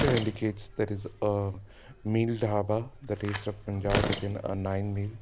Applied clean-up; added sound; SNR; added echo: none; Tearing; 5 dB; none.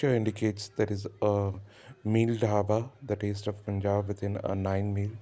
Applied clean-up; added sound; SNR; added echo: none; none; none; none.